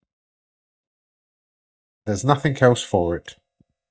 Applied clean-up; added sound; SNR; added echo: neural mask model DeepFilterNet 3.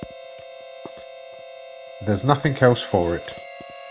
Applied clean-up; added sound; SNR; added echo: none; Harmonica; 14 dB; none.